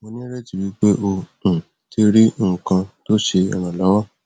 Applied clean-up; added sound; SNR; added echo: none; none; none; none.